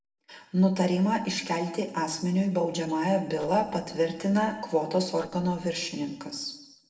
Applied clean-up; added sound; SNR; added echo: neural separator model SepFormer DNS4.